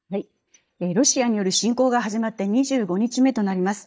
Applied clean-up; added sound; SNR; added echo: neural mask model DeepFilterNet 3.